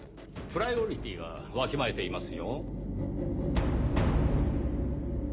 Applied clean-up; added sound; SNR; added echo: none; none; none; none.